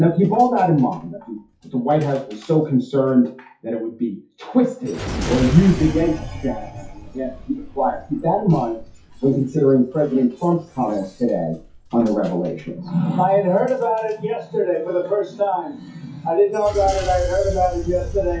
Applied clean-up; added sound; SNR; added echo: classical method WPE with log-MMSE.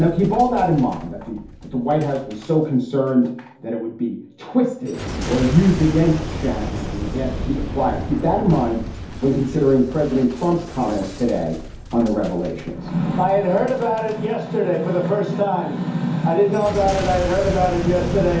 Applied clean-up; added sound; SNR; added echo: none; Boom; 10 dB; reverberation time 0.6 s.